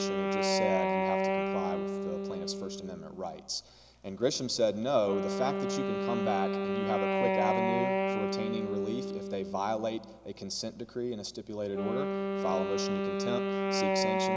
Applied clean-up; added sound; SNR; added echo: none; Wind instrument, woodwind instrument; -2 dB; none.